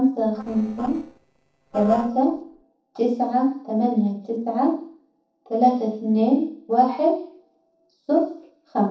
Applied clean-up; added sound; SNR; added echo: neural separator model SepFormer DNS4.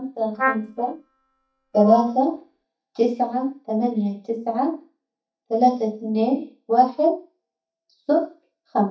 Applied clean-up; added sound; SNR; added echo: neural mask model DeepFilterNet 3.